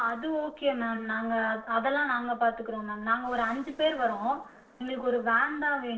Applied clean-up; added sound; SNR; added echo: neural separator model SepFormer DNS4.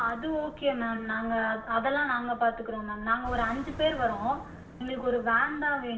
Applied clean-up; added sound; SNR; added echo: none; Car passing by; 16 dB; reverberation time 0.6 s.